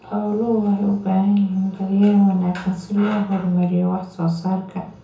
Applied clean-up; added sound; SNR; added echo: none; none; none; reverberation time 0.6 s.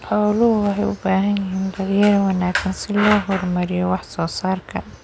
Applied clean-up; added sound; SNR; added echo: none; none; none; none.